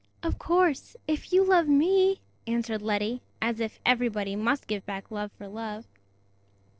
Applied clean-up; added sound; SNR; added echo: neural separator model SepFormer DNS4.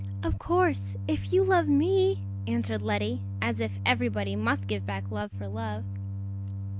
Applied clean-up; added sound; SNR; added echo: none; Organ; 5 dB; none.